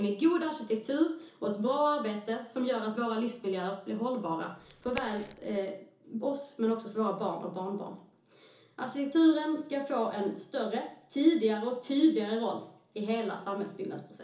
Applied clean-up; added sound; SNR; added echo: none; Crack; 15 dB; reverberation time 0.7 s.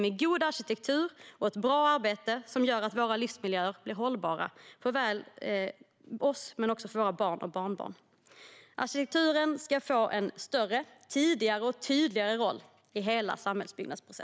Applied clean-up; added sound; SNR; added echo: none; none; none; none.